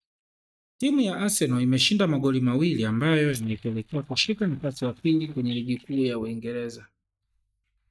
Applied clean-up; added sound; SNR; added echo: neural mask model DeepFilterNet 3.